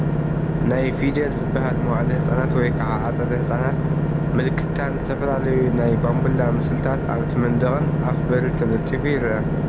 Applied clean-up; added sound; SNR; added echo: none; Engine / Boat, Water vehicle; -3 dB; none.